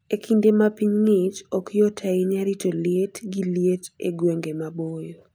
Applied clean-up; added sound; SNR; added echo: none; none; none; none.